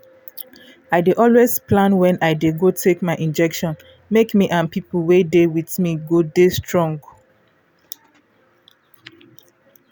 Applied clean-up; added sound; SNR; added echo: none; none; none; none.